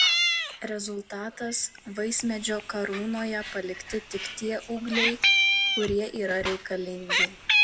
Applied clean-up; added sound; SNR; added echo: none; Meow; -3 dB; reverberation time 0.7 s.